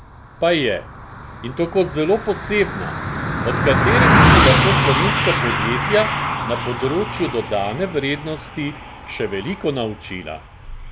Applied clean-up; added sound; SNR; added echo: none; Car passing by; -2 dB; none.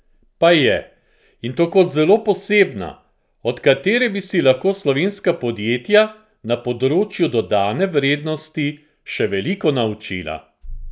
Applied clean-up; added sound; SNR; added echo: none; none; none; none.